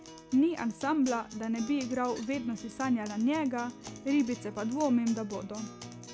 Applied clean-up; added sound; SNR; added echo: none; Acoustic guitar; 15 dB; none.